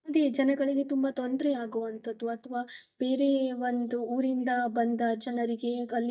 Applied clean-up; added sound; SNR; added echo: neural mask model DeepFilterNet 3.